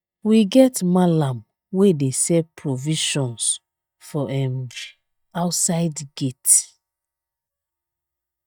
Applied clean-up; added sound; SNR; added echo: neural mask model DeepFilterNet 3.